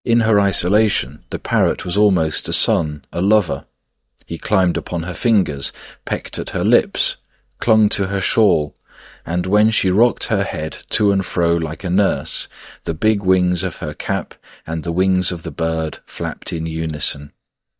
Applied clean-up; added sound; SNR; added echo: neural mask model DeepFilterNet 3.